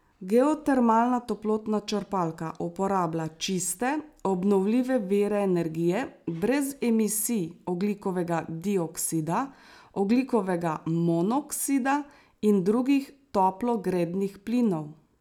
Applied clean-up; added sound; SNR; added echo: none; none; none; none.